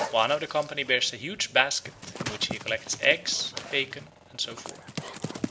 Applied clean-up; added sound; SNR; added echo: none; Dog; 10 dB; none.